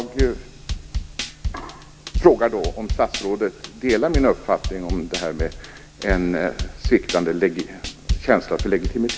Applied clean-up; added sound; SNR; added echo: none; Drum kit; 6 dB; none.